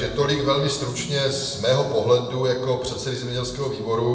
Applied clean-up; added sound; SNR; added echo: none; Animal; 18 dB; reverberation time 1.0 s.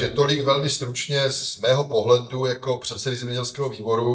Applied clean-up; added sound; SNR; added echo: neural mask model DeepFilterNet 3.